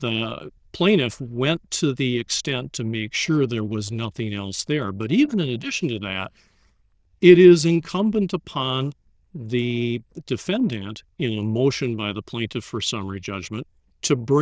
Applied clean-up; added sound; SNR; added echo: neural diffusion model UNIVERSE++.